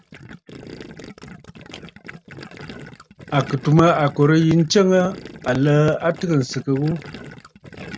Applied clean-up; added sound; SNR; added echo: none; Gurgling; 18 dB; none.